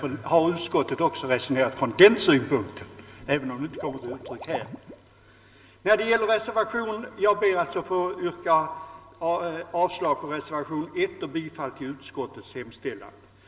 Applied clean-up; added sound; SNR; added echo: none; Liquid; 16 dB; reverberation time 2.3 s.